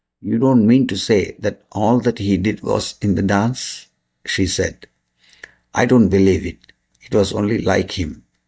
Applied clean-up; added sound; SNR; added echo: neural mask model DeepFilterNet 3.